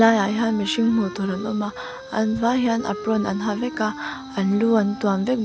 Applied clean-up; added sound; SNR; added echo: none; Wind instrument, woodwind instrument; 14 dB; none.